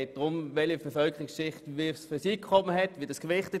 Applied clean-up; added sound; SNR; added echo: none; none; none; none.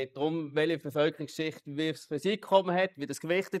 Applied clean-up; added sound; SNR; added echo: neural mask model Resemble Enhance denoiser.